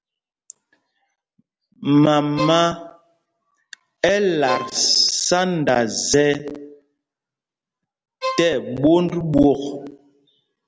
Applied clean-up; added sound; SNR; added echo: none; Bowed string instrument; 9 dB; none.